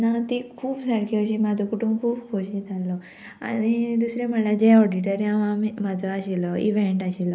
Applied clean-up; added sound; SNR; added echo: none; none; none; none.